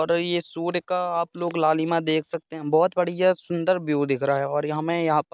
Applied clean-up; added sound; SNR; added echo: none; none; none; none.